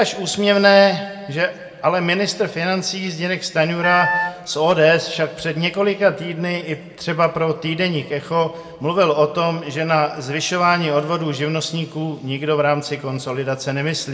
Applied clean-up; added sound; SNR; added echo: none; Wind instrument, woodwind instrument; 3 dB; reverberation time 1.6 s.